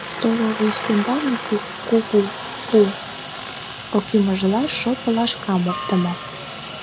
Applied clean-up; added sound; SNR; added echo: none; Aircraft; 9 dB; none.